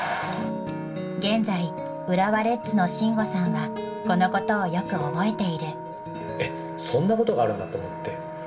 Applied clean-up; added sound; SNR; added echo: none; Wind instrument, woodwind instrument; 12 dB; reverberation time 0.2 s.